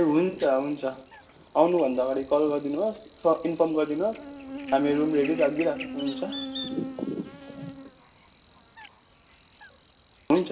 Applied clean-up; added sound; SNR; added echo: none; Buzz; 12 dB; reverberation time 1.2 s.